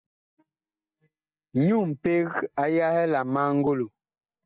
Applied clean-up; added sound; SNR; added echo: neural mask model DeepFilterNet 3.